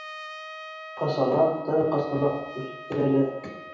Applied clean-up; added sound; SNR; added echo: none; Trumpet; 14 dB; reverberation time 0.9 s.